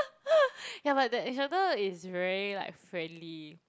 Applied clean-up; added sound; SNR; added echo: none; none; none; none.